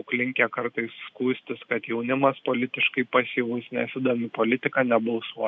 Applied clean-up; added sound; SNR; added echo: none; none; none; none.